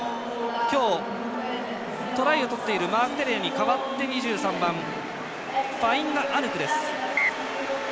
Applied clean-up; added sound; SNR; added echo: none; Organ; 16 dB; none.